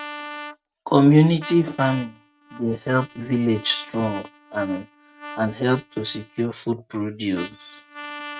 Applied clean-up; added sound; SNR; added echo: neural mask model RNNoise.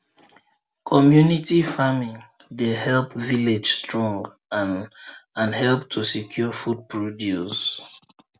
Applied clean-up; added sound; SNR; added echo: none; none; none; none.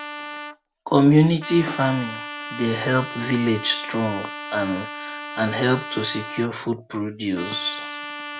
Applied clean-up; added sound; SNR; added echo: none; Trumpet; 11 dB; none.